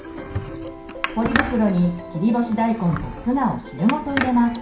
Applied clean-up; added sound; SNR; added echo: none; Squeak; 5 dB; reverberation time 0.5 s.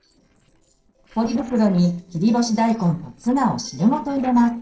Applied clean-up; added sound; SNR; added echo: neural separator model SepFormer DNS4.